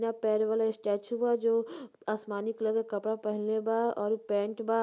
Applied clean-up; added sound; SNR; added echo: none; none; none; none.